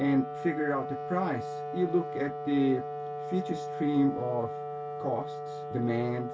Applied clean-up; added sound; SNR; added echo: none; Wind instrument, woodwind instrument; 6 dB; reverberation time 0.1 s.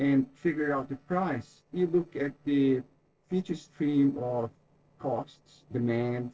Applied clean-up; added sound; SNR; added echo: neural separator model SepFormer DNS4.